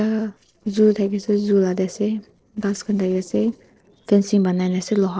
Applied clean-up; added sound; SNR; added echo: neural separator model SepFormer DNS4.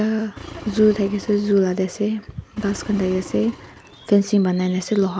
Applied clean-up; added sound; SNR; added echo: none; Engine; 18 dB; none.